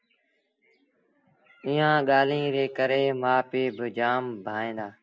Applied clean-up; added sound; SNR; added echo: none; none; none; none.